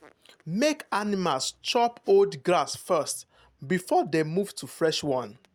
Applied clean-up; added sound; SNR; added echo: none; none; none; none.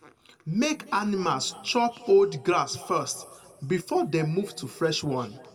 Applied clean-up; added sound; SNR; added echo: none; none; none; reverberation time 1.6 s.